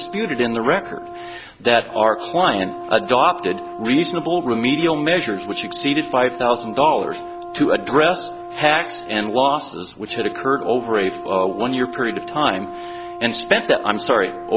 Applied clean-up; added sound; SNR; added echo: none; Brass instrument; 12 dB; none.